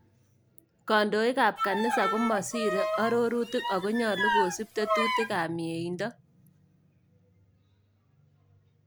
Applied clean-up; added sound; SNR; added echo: none; Bowed string instrument; 0 dB; none.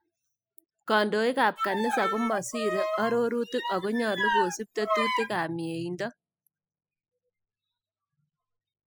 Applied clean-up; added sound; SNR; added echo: classical method spectral subtraction.